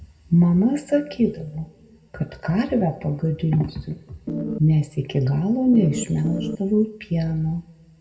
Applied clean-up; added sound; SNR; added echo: none; Organ; 4 dB; reverberation time 1.1 s.